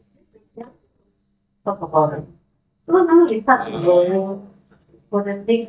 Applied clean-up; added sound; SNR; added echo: neural mask model DeepFilterNet 3.